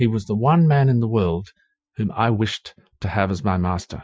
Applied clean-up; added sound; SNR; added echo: classical method Wiener filter.